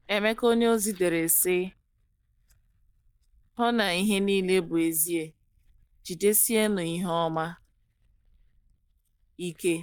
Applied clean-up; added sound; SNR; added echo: neural mask model DeepFilterNet 3.